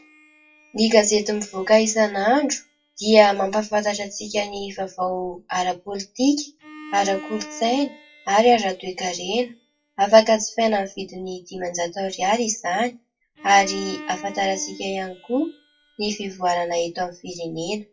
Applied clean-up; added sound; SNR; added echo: classical method WPE with log-MMSE.